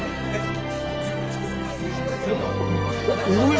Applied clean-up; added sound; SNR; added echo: none; none; none; none.